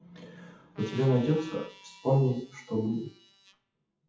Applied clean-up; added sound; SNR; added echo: classical method WPE with log-MMSE.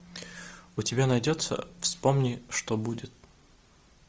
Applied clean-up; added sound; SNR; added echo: none; none; none; none.